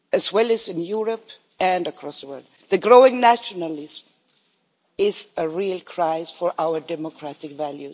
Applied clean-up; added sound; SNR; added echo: none; none; none; none.